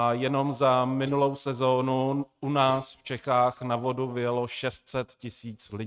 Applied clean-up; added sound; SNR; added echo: neural mask model RNNoise.